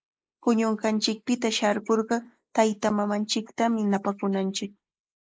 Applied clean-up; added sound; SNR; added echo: neural mask model Resemble Enhance denoiser.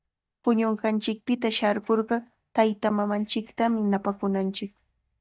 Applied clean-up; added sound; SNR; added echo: neural mask model DeepFilterNet 3.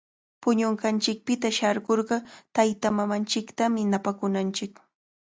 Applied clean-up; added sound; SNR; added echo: none; none; none; none.